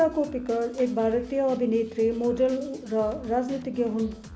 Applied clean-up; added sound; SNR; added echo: none; Drum kit; 20 dB; none.